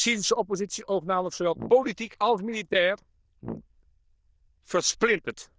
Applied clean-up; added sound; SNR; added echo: neural diffusion model UNIVERSE++.